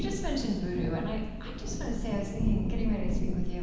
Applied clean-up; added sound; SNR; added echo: none; Thunder / Rain; -4 dB; reverberation time 1.1 s.